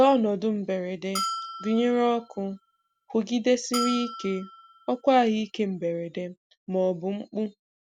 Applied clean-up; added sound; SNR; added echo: none; Bell; 10 dB; none.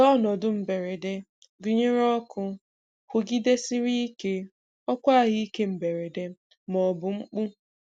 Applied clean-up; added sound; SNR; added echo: none; none; none; none.